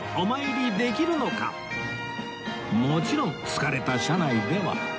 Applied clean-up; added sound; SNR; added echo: none; none; none; none.